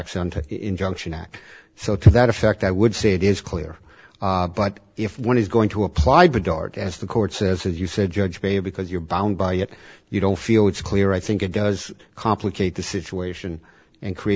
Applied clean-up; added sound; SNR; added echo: none; none; none; none.